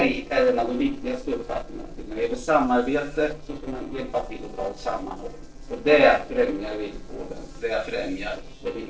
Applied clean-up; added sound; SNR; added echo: neural separator model SepFormer DNS4.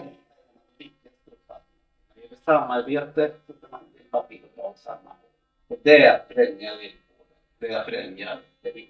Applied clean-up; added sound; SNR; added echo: neural mask model DeepFilterNet 3.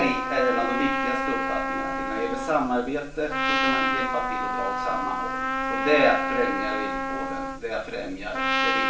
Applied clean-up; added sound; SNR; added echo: none; Trumpet; -1 dB; reverberation time 0.4 s.